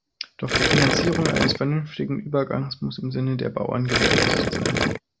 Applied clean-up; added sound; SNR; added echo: none; Gurgling; -4 dB; none.